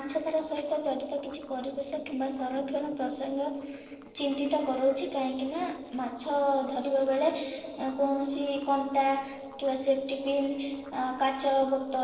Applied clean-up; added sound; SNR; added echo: neural separator model SepFormer DNS4.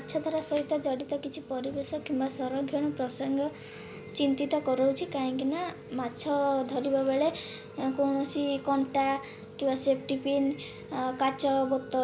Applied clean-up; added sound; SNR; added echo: none; none; none; none.